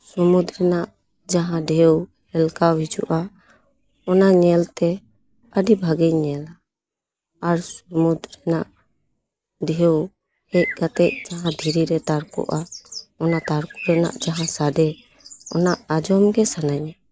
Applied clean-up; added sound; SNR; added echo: neural mask model Resemble Enhance denoiser.